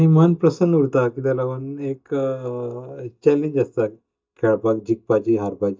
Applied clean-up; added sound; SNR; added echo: neural mask model DeepFilterNet 3.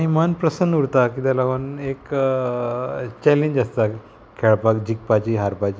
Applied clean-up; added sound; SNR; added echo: none; none; none; none.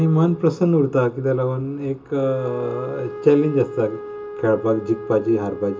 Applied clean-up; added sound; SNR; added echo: none; Wind instrument, woodwind instrument; 14 dB; reverberation time 0.2 s.